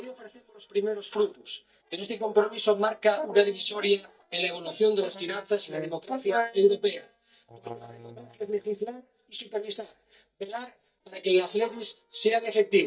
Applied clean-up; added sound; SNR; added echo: neural mask model DeepFilterNet 3.